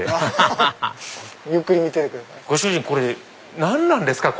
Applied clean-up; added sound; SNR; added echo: none; none; none; none.